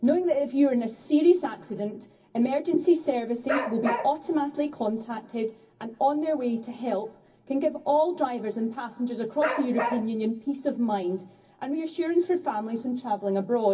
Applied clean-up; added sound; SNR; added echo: none; Bark; 5 dB; reverberation time 0.4 s.